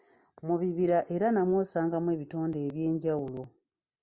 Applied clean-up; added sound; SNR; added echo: none; none; none; none.